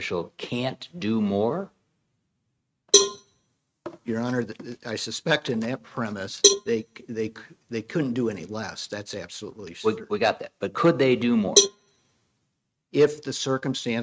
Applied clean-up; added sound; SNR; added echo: neural mask model RNNoise.